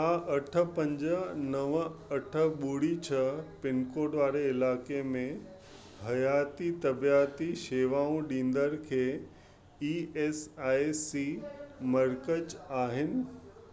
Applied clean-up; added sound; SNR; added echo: none; none; none; none.